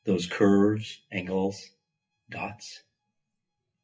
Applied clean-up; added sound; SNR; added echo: classical method WPE with log-MMSE.